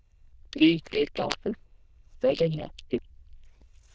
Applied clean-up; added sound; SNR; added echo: neural diffusion model UNIVERSE++.